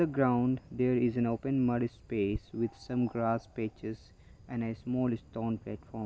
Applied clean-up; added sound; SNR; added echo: none; Bird vocalization, bird call, bird song; 20 dB; none.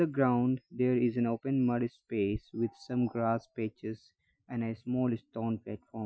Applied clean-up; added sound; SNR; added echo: classical method Wiener filter.